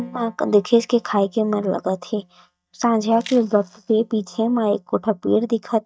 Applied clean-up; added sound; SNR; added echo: neural mask model DeepFilterNet 3.